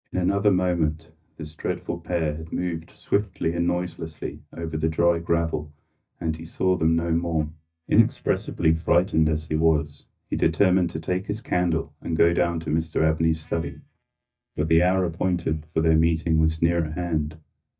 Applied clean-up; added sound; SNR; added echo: neural mask model DeepFilterNet 3.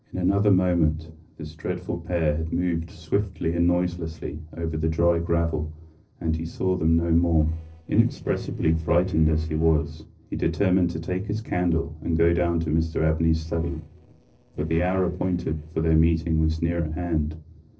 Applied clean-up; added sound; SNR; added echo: neural separator model SepFormer DNS4.